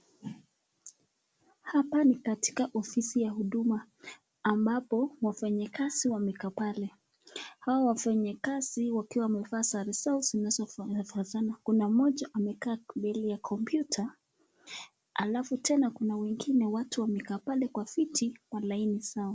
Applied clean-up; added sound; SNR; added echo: none; none; none; none.